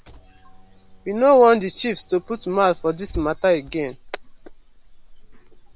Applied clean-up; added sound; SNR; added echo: none; Engine / Car; 18 dB; none.